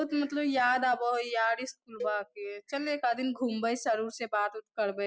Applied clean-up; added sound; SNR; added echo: none; Cowbell; 15 dB; none.